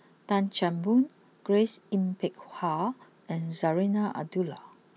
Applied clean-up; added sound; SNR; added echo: none; none; none; none.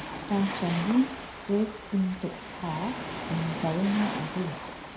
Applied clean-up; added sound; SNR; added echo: none; Waves, surf; 7 dB; reverberation time 0.5 s.